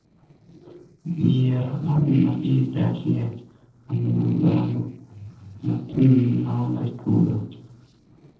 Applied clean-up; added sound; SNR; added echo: neural separator model SepFormer DNS4.